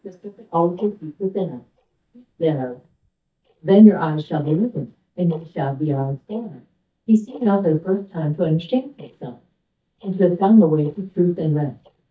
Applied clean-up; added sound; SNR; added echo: neural mask model DeepFilterNet 3.